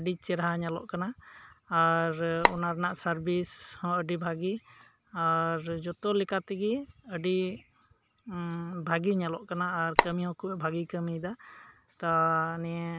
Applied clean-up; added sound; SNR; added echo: none; Telephone; -4 dB; none.